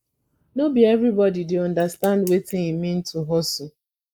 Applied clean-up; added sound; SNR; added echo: neural mask model Resemble Enhance denoiser.